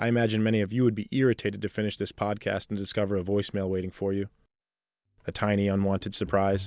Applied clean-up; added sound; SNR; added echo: none; none; none; none.